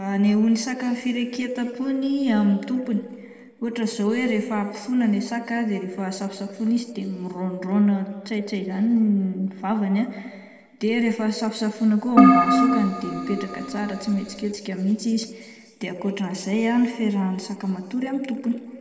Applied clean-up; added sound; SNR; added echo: none; Keyboard (musical); -4 dB; reverberation time 1.7 s.